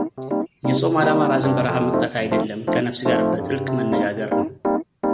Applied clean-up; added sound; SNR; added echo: none; Piano; -1 dB; none.